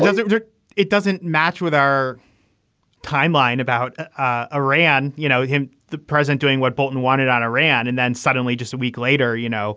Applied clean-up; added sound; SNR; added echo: none; none; none; none.